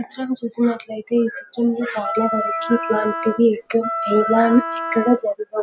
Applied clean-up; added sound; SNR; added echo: none; Wind instrument, woodwind instrument; 6 dB; none.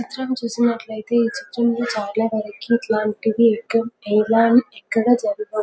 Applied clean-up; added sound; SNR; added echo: none; none; none; none.